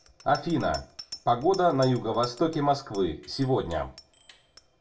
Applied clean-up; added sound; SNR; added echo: none; Bicycle bell; 20 dB; reverberation time 0.2 s.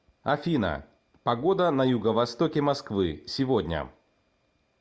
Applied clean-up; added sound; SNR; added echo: none; none; none; none.